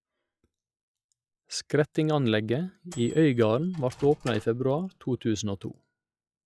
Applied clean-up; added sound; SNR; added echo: classical method log-MMSE.